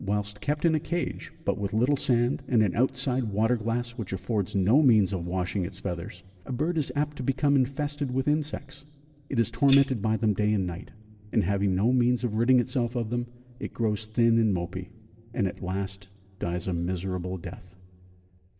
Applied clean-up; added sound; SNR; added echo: none; Tambourine; -3 dB; reverberation time 1.6 s.